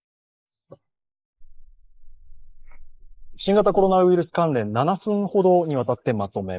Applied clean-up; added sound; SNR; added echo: neural mask model Resemble Enhance denoiser.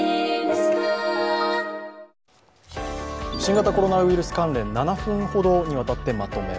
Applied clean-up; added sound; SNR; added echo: none; none; none; none.